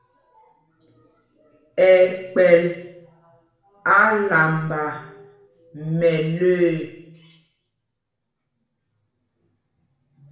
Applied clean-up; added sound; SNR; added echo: none; none; none; reverberation time 0.8 s.